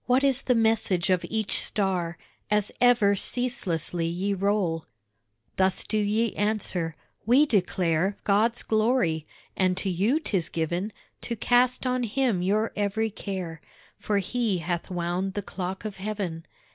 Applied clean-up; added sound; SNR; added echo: none; none; none; none.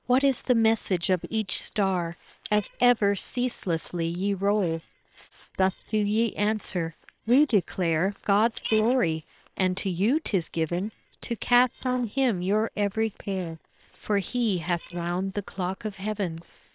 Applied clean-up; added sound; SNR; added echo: neural separator model SepFormer WHAM!.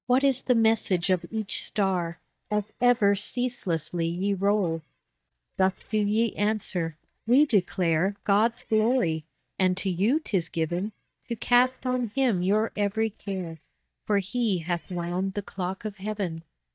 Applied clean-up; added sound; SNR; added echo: neural mask model DeepFilterNet 3.